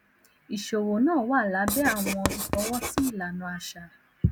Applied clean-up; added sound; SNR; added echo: none; Writing; 5 dB; none.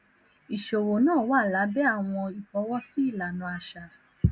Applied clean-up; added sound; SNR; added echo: none; none; none; none.